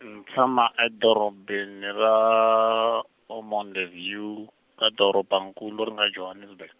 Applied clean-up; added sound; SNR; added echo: none; none; none; none.